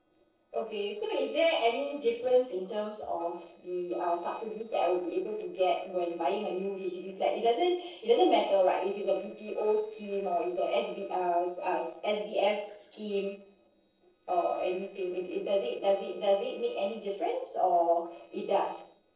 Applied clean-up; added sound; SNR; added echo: neural separator model SepFormer DNS4.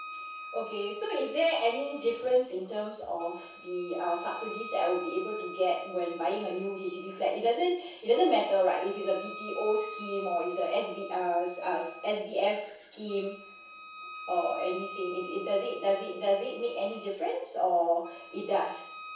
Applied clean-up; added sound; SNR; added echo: none; Wind instrument, woodwind instrument; 14 dB; reverberation time 0.7 s.